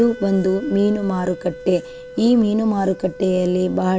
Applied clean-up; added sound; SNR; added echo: none; Wind instrument, woodwind instrument; 18 dB; none.